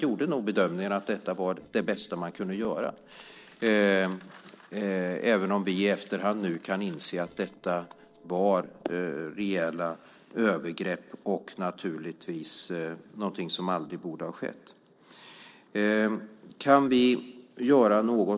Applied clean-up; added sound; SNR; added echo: neural separator model SepFormer DNS4.